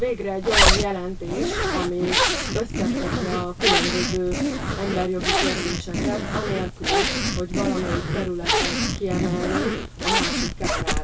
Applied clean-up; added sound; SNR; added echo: none; Zipper (clothing); -5 dB; reverberation time 0.1 s.